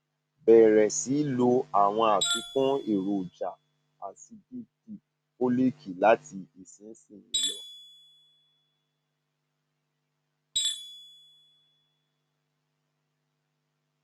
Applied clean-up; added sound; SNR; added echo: none; Tools + Wind instrument, woodwind instrument; 10 dB; none.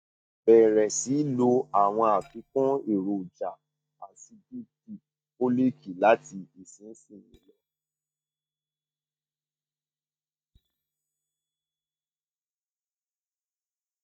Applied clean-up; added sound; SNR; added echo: neural mask model DeepFilterNet 3.